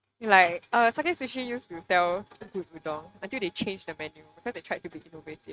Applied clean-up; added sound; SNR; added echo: neural mask model RNNoise.